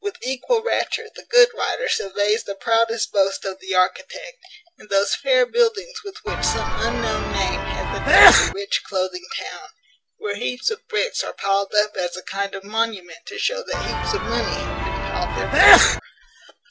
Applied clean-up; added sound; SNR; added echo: none; Sneeze / Church bell; -5 dB; none.